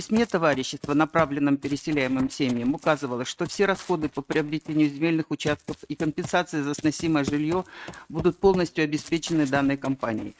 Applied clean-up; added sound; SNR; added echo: neural mask model RNNoise.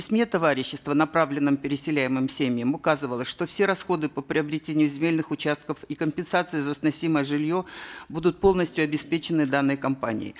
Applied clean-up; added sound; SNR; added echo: none; none; none; none.